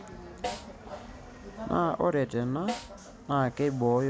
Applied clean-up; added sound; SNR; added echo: none; Snare drum; 13 dB; none.